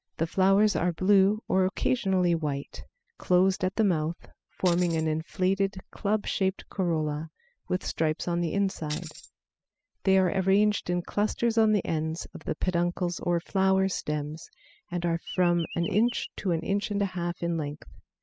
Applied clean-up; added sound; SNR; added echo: classical method spectral subtraction.